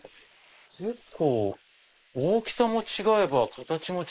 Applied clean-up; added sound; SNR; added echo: neural mask model Resemble Enhance denoiser.